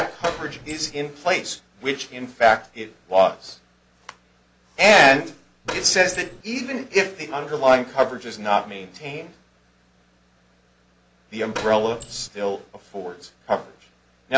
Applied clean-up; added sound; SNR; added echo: none; Door; 11 dB; none.